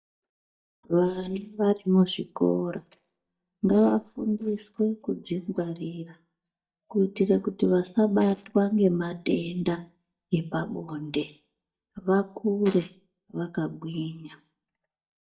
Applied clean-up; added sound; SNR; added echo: neural mask model DeepFilterNet 3.